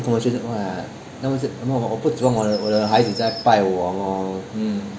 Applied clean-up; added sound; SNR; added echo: none; Bird vocalization, bird call, bird song; 17 dB; none.